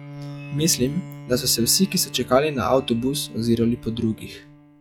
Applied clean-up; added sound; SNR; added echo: classical method log-MMSE.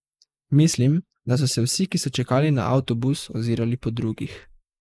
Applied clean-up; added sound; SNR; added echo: neural mask model Resemble Enhance denoiser.